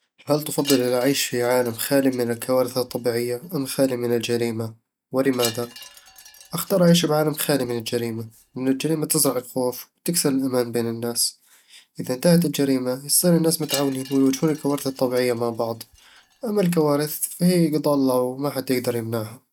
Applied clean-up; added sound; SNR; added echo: none; Wind chime; 17 dB; none.